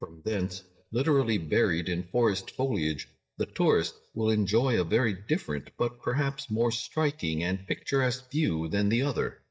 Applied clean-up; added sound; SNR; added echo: neural mask model DeepFilterNet 3.